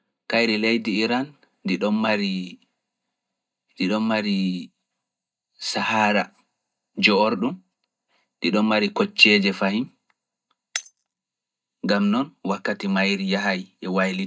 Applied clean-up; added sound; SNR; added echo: neural mask model DeepFilterNet 3.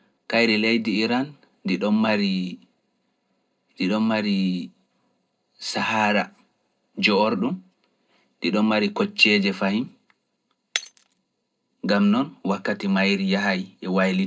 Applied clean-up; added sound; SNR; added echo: neural separator model SepFormer DNS4.